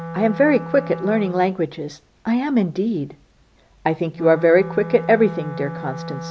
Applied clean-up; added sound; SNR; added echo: none; Wind instrument, woodwind instrument; 13 dB; none.